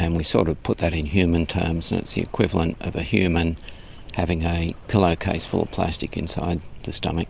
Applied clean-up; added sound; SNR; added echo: none; Fire; 17 dB; none.